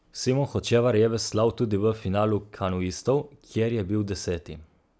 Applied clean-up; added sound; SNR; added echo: none; none; none; none.